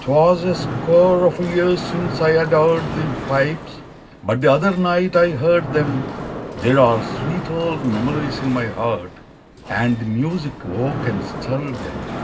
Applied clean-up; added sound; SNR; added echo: none; Mechanisms; 9 dB; reverberation time 0.4 s.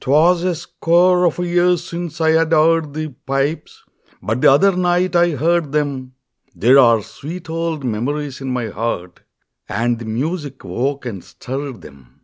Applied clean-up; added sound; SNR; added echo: none; none; none; none.